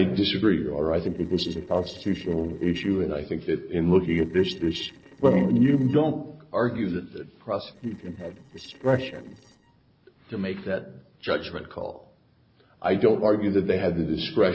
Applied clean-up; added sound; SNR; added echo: neural separator model SepFormer DNS4.